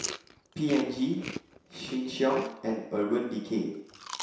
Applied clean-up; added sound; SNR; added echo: none; Chewing, mastication; 12 dB; reverberation time 0.7 s.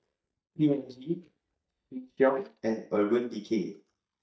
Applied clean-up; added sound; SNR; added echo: neural mask model DeepFilterNet 3.